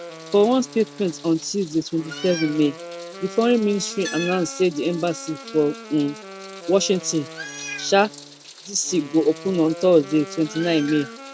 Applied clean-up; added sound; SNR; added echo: none; Meow + Wind instrument, woodwind instrument; 14 dB; none.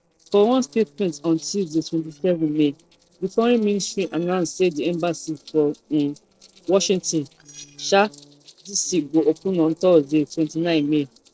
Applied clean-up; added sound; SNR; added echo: neural separator model SepFormer DNS4.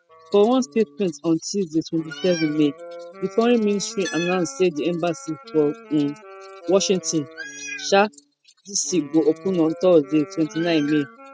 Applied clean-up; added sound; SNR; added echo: classical method spectral subtraction.